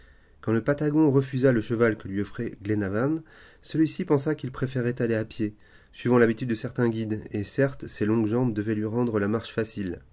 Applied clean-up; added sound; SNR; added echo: none; none; none; none.